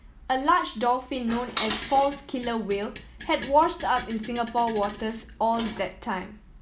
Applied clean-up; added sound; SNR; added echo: none; Dishes, pots, and pans; 12 dB; none.